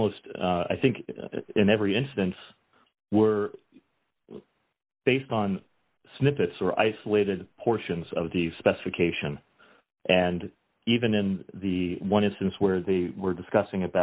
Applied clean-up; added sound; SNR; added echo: none; none; none; none.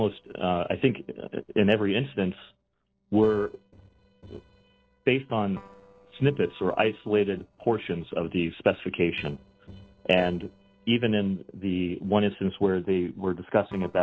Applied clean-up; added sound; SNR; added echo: neural separator model SepFormer DNS4.